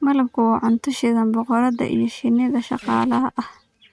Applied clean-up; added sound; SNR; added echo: neural mask model RNNoise.